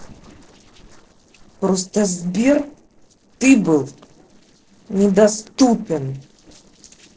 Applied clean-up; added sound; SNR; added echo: neural separator model SepFormer DNS4.